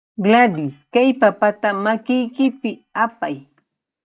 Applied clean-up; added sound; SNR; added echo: neural mask model DeepFilterNet 3.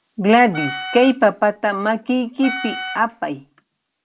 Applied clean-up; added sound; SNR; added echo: none; Wind instrument, woodwind instrument; 11 dB; none.